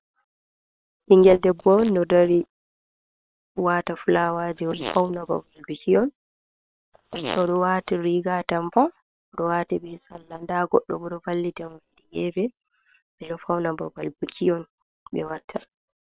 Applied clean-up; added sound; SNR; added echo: neural separator model SepFormer WHAM!.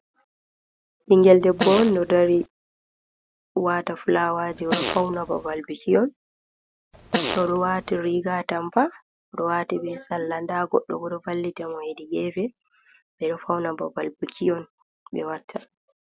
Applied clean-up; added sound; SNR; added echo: none; Fart; 5 dB; none.